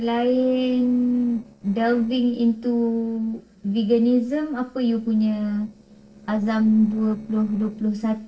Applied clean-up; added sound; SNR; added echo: neural separator model SepFormer DNS4.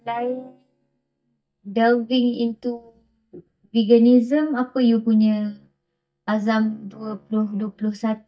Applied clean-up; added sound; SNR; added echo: neural mask model DeepFilterNet 3.